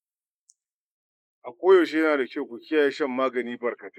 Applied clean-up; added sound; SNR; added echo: neural mask model Resemble Enhance denoiser.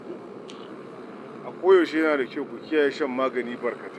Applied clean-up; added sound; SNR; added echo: none; Motorcycle; 14 dB; none.